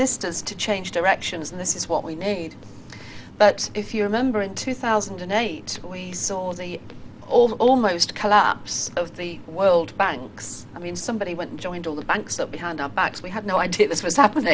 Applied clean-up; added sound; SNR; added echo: none; Walk, footsteps; 19 dB; none.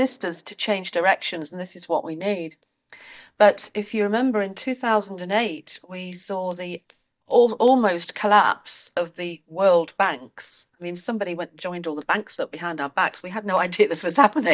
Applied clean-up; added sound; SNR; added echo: neural mask model DeepFilterNet 3.